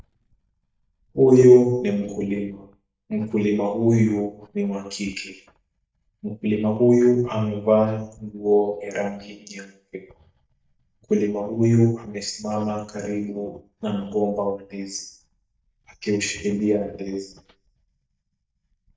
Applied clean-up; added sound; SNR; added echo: neural mask model DeepFilterNet 3.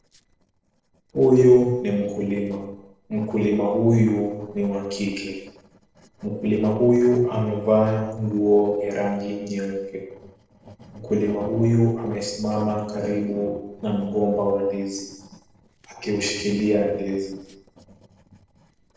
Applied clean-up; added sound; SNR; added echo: neural separator model SepFormer DNS4.